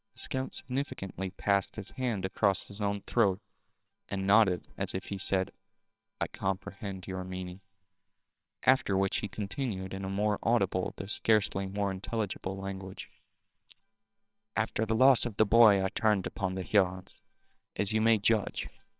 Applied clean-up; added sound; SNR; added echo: neural separator model SepFormer WHAMR!.